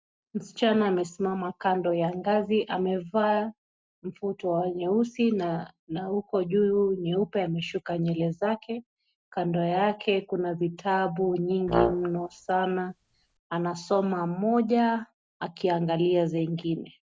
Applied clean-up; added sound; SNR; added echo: none; Brass instrument; 5 dB; none.